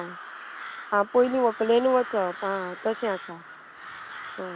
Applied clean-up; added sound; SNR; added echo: none; Crow; 13 dB; none.